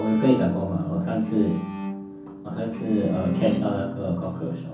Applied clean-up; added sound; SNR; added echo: none; Bowed string instrument; 8 dB; reverberation time 0.6 s.